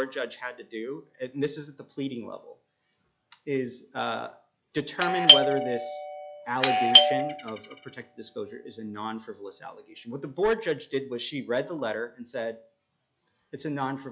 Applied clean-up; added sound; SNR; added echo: classical method log-MMSE.